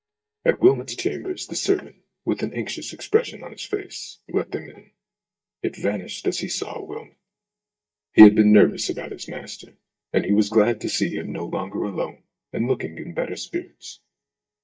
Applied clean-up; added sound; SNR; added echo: neural mask model DeepFilterNet 3.